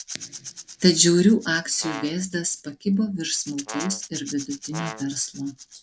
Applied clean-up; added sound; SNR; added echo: none; Brass instrument + Rattle / Rattle (instrument); 14 dB; none.